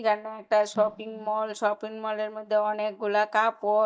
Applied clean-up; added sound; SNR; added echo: neural mask model DeepFilterNet 3.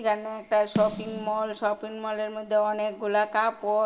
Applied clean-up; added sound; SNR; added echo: none; Snare drum; 11 dB; reverberation time 0.4 s.